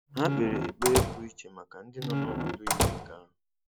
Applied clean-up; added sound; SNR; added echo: none; Squeak / Slam / Wood; -2 dB; none.